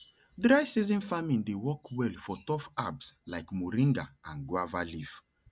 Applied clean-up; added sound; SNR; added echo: none; none; none; none.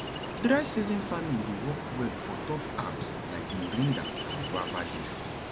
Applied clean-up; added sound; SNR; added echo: none; Ocean; 3 dB; none.